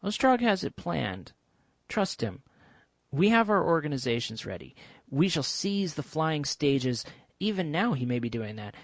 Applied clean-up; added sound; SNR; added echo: none; none; none; none.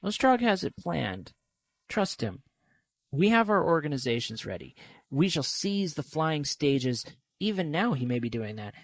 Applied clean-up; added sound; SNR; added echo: neural mask model Resemble Enhance denoiser.